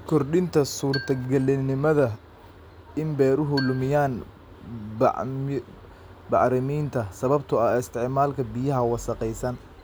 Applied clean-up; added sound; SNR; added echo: none; Marimba, xylophone; 16 dB; none.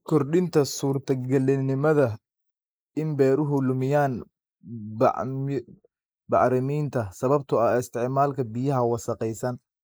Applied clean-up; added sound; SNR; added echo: neural mask model Resemble Enhance denoiser.